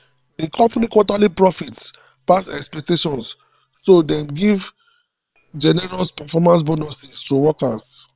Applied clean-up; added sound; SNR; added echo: neural separator model SepFormer WHAM!.